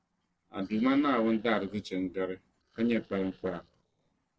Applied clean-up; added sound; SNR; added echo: neural separator model SepFormer DNS4.